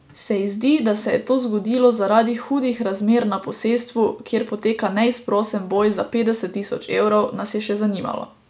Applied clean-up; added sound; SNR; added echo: none; none; none; none.